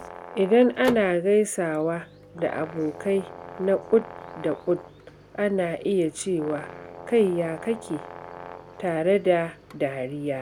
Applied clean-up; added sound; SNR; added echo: none; Brass instrument + Microwave oven; 15 dB; none.